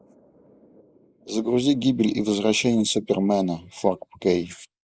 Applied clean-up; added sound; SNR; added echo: neural mask model Resemble Enhance denoiser.